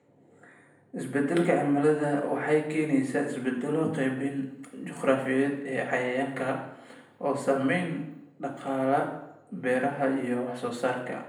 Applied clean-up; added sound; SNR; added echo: none; none; none; reverberation time 0.7 s.